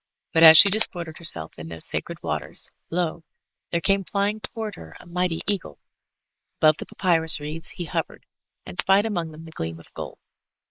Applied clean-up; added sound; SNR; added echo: neural mask model Resemble Enhance denoiser.